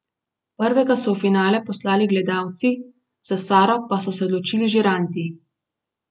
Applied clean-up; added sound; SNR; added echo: none; none; none; none.